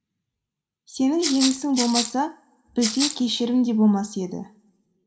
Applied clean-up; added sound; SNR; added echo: none; Rattle (instrument); 4 dB; reverberation time 0.5 s.